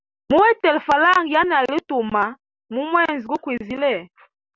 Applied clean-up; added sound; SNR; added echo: none; none; none; none.